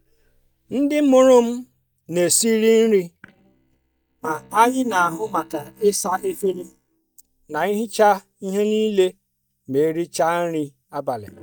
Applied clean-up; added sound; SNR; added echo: neural mask model DeepFilterNet 3.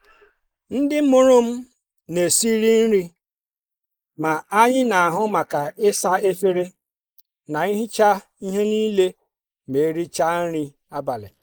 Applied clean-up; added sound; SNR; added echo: neural mask model Resemble Enhance denoiser.